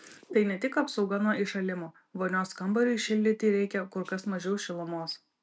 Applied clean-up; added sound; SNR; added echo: none; none; none; none.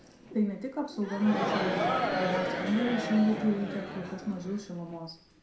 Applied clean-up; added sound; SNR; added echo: none; Crowd; 2 dB; reverberation time 0.5 s.